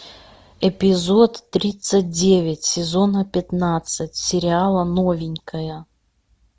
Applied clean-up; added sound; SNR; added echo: none; none; none; none.